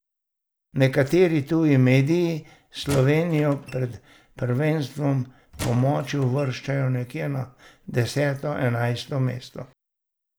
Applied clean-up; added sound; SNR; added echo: none; Squeak / Wood; 14 dB; none.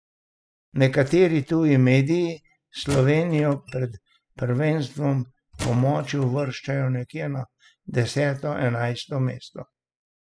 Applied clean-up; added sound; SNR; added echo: classical method spectral subtraction.